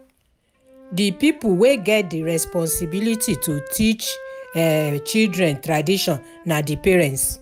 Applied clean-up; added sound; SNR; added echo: none; Wind instrument, woodwind instrument; 19 dB; none.